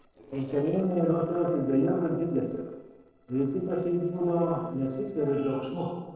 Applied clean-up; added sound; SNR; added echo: neural separator model SepFormer DNS4.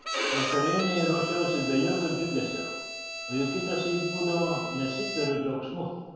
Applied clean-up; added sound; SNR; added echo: none; Bowed string instrument; 5 dB; reverberation time 1.2 s.